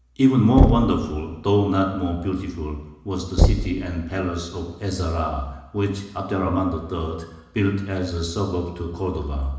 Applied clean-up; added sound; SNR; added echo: none; Knock / Wood; 2 dB; reverberation time 1.0 s.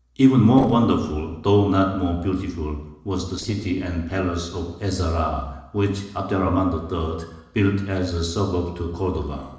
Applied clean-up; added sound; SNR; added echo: neural separator model SepFormer DNS4.